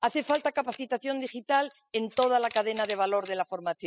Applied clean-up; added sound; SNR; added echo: classical method spectral subtraction.